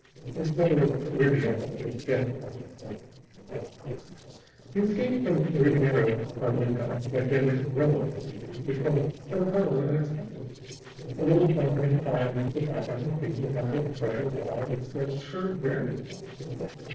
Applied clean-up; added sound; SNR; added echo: neural separator model SepFormer DNS4.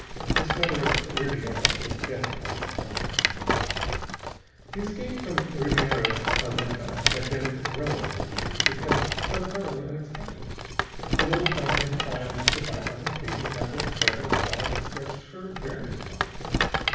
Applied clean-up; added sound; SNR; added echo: none; Rattle; -5 dB; reverberation time 1.1 s.